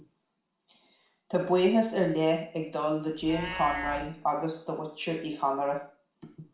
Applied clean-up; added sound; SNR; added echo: none; Livestock, farm animals, working animals; 15 dB; reverberation time 0.4 s.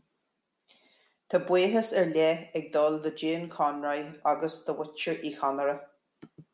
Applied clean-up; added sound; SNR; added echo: none; none; none; none.